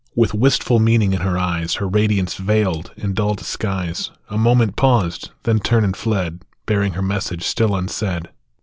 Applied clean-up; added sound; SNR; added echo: none; none; none; none.